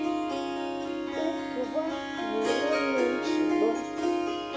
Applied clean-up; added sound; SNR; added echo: none; Harp; -5 dB; none.